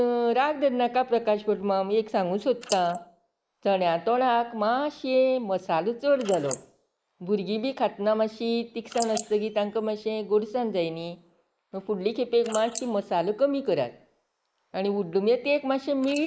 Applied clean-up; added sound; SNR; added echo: neural mask model Resemble Enhance denoiser.